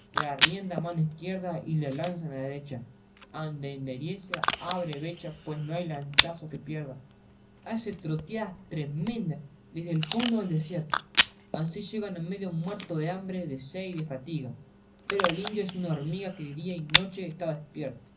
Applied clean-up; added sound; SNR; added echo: none; Packing tape, duct tape / Tearing; 2 dB; reverberation time 0.4 s.